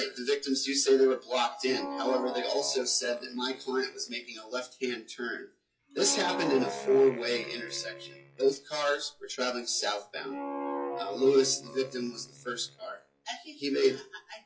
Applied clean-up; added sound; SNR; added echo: classical method WPE with log-MMSE.